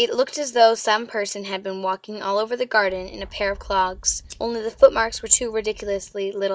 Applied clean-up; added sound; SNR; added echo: neural mask model DeepFilterNet 3.